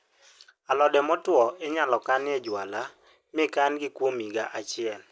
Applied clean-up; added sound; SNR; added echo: none; none; none; none.